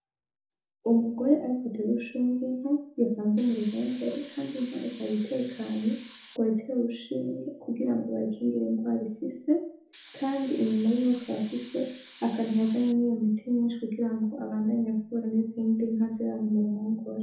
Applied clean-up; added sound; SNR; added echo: none; Hiss; 13 dB; reverberation time 0.5 s.